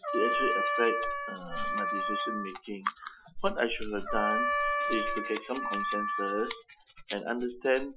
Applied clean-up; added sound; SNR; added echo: classical method Wiener filter.